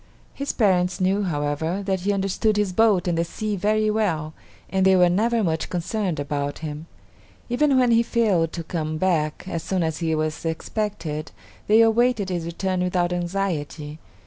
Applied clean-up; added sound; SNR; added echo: none; none; none; none.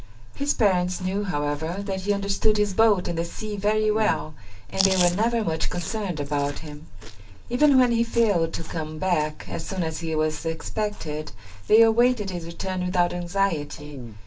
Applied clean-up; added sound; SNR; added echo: none; Chewing, mastication; 17 dB; reverberation time 0.2 s.